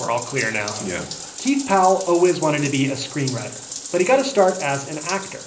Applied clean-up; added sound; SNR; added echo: none; Bathtub (filling or washing); 12 dB; reverberation time 0.5 s.